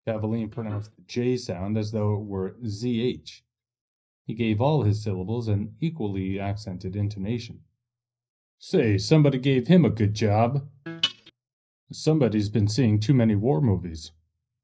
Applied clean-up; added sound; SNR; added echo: neural mask model DeepFilterNet 3.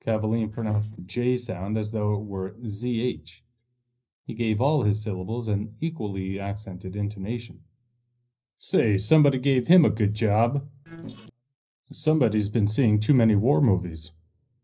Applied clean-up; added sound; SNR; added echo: neural separator model SepFormer DNS4.